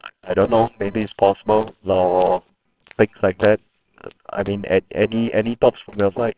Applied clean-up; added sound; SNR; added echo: neural separator model SepFormer WHAMR!.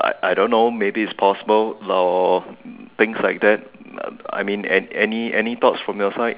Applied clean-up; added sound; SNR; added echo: none; none; none; none.